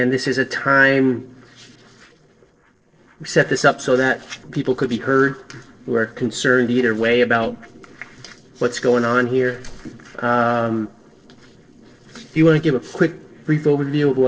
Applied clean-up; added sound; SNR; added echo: neural separator model SepFormer DNS4.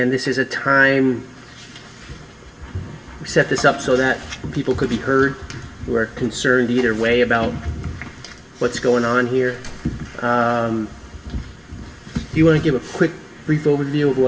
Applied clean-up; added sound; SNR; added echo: none; Slam; 19 dB; reverberation time 0.1 s.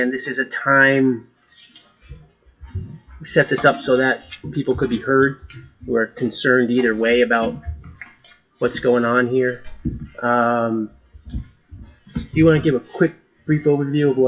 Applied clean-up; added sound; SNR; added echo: classical method WPE with log-MMSE.